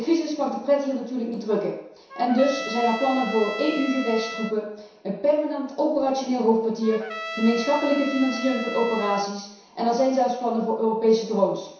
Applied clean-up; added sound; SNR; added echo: none; Trumpet; 10 dB; reverberation time 0.7 s.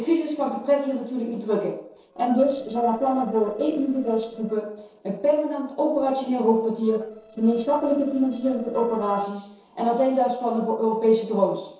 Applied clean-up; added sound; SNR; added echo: neural separator model SepFormer DNS4.